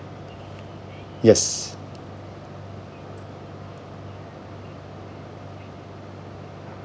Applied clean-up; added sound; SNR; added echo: none; none; none; none.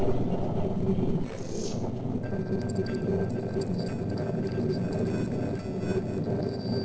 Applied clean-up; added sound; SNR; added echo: neural separator model SepFormer DNS4.